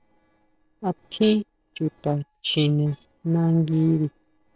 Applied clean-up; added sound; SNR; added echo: neural separator model SepFormer DNS4.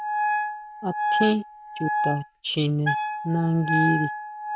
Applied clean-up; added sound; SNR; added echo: none; Wind instrument, woodwind instrument; 1 dB; none.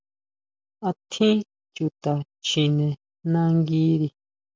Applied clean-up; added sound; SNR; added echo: none; none; none; none.